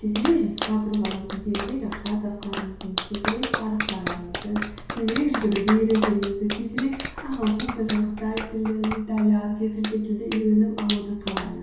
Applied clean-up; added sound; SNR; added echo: none; Clapping; 8 dB; reverberation time 0.7 s.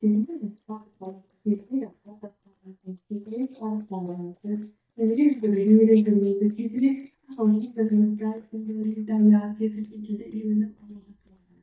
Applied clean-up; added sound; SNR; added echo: neural mask model DeepFilterNet 3.